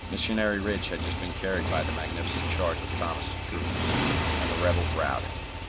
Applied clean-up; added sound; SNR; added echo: none; Motorcycle; -2 dB; none.